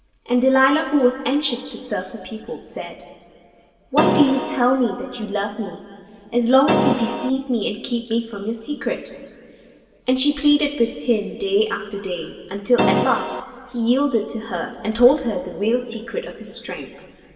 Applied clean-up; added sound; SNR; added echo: none; Keyboard (musical); -1 dB; reverberation time 2.7 s.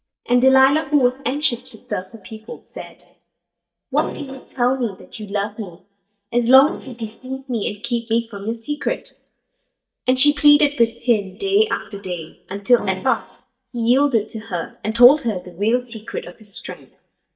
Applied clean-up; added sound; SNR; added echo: neural mask model DeepFilterNet 3.